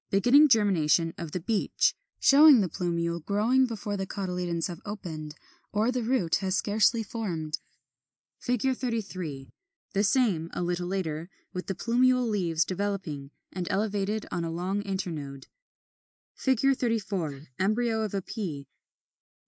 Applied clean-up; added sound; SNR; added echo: neural mask model Resemble Enhance denoiser.